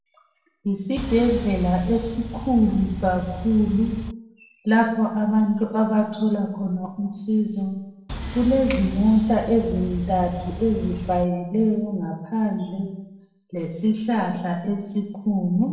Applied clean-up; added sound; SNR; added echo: none; Engine; 9 dB; reverberation time 0.8 s.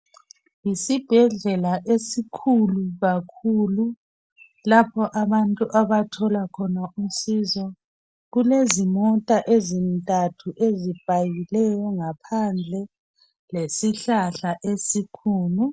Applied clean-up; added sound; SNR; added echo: none; none; none; none.